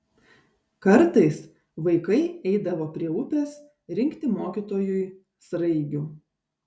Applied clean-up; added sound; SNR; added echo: none; none; none; none.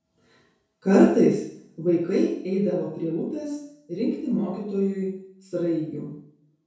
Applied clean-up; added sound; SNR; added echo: none; none; none; reverberation time 0.7 s.